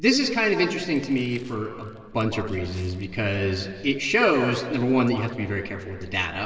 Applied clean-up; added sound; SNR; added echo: neural separator model SepFormer DNS4.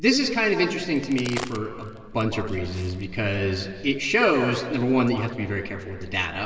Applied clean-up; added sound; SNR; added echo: none; Crack; 17 dB; reverberation time 2.5 s.